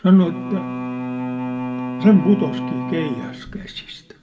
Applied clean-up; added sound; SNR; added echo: none; Bowed string instrument; 7 dB; reverberation time 0.9 s.